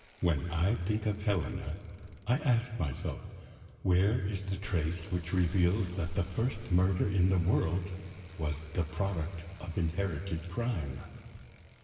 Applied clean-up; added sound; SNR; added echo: none; Bicycle; 16 dB; reverberation time 2.8 s.